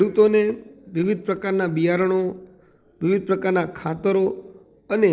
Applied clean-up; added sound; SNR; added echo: neural separator model SepFormer DNS4.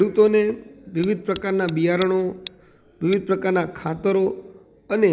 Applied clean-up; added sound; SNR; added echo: none; Tick; 17 dB; none.